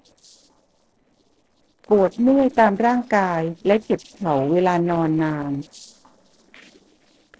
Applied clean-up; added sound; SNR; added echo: neural separator model SepFormer DNS4.